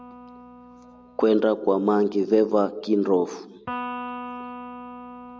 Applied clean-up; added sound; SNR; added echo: none; Electric guitar; 14 dB; none.